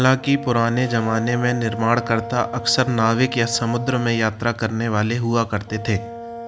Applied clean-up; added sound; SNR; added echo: none; Brass instrument; 13 dB; none.